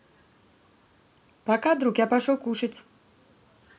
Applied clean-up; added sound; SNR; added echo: none; none; none; none.